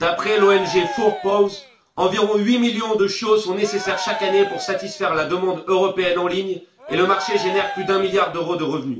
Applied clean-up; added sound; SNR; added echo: none; Cheering; 11 dB; reverberation time 0.3 s.